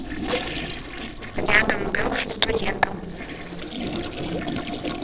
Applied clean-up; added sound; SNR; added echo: neural separator model SepFormer DNS4.